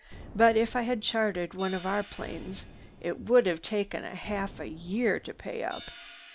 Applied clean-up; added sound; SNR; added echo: none; Hi-hat + Boom; 16 dB; none.